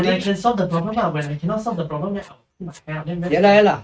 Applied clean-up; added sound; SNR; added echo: neural mask model RNNoise.